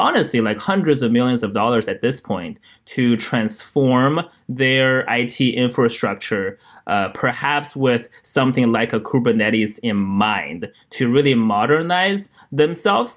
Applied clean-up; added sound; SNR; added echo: none; none; none; none.